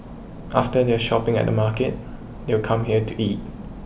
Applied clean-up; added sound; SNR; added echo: none; none; none; none.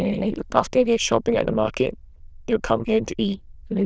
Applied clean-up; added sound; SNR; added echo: neural diffusion model UNIVERSE++.